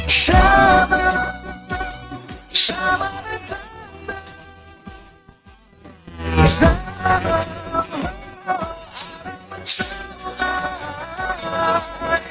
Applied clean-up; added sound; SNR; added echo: neural mask model RNNoise.